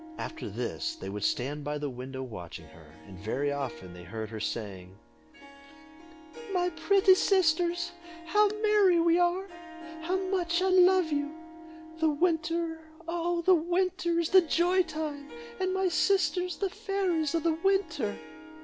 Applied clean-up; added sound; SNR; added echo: none; Harp; 17 dB; none.